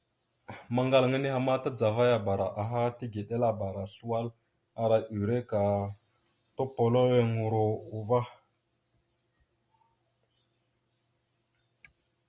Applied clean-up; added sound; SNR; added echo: none; none; none; none.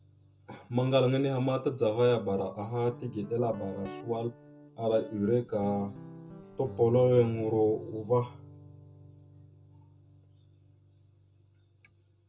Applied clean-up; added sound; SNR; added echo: none; Guitar; 18 dB; reverberation time 0.2 s.